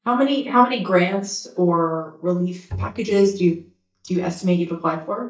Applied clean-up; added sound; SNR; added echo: neural mask model DeepFilterNet 3.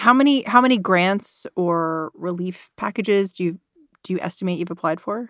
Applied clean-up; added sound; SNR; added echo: none; none; none; none.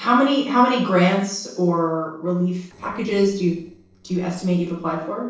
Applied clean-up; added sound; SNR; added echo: neural separator model SepFormer DNS4.